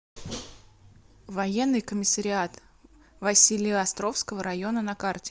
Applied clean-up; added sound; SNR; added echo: none; none; none; none.